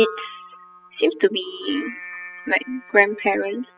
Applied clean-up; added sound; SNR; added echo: classical method spectral subtraction.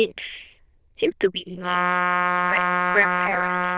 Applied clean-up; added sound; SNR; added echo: neural diffusion model UNIVERSE++.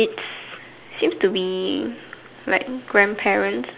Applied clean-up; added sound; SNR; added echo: none; none; none; none.